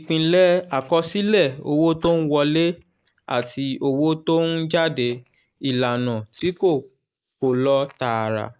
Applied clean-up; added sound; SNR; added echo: neural mask model Resemble Enhance denoiser.